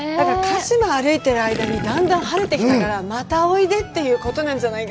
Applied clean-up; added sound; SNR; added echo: none; Gurgling; 9 dB; none.